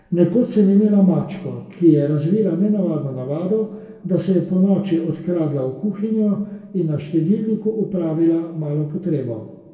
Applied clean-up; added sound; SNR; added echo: none; none; none; reverberation time 0.3 s.